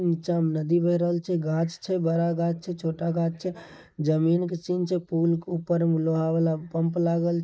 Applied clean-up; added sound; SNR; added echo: neural mask model Resemble Enhance denoiser.